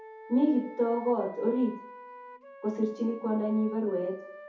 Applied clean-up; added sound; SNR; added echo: none; Wind instrument, woodwind instrument; 17 dB; reverberation time 0.5 s.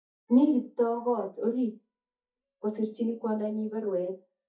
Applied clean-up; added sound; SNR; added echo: neural mask model DeepFilterNet 3.